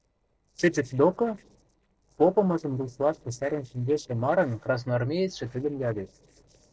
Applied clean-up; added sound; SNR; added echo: neural separator model SepFormer DNS4.